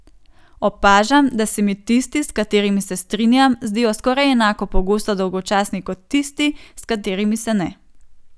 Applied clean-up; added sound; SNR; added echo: none; none; none; none.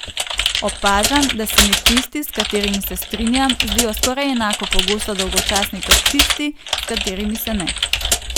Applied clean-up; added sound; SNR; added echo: none; Computer keyboard; -2 dB; none.